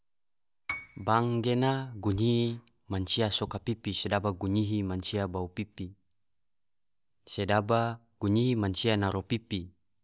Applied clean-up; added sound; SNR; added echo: none; Piano; 14 dB; none.